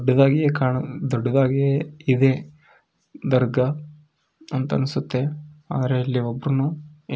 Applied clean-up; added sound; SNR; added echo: none; none; none; none.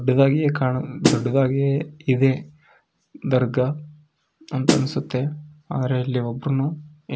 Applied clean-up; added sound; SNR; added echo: none; Snare drum; 0 dB; none.